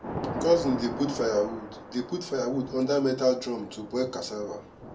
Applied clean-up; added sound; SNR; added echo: none; Thunder / Rain; 10 dB; reverberation time 0.2 s.